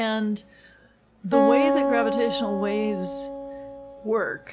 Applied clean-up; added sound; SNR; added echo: none; Acoustic guitar; -1 dB; none.